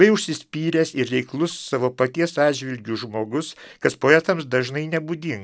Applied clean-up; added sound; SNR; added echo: none; none; none; none.